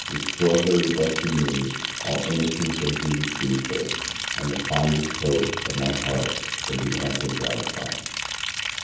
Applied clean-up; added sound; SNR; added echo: none; Liquid; 4 dB; reverberation time 0.9 s.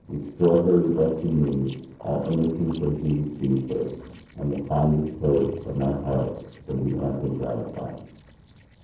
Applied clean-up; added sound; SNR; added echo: neural separator model SepFormer DNS4.